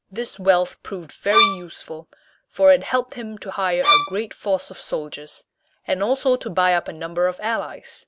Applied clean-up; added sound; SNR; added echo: none; Bowed string instrument; -3 dB; none.